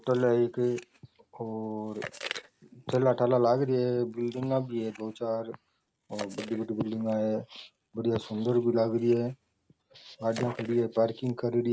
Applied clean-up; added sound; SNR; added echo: neural mask model RNNoise.